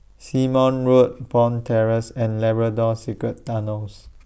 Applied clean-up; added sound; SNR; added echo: none; none; none; none.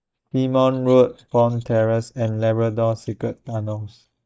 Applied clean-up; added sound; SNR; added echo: neural mask model DeepFilterNet 3.